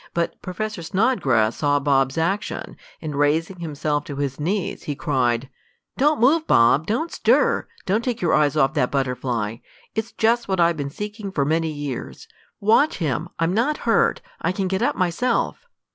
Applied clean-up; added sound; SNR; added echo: none; none; none; none.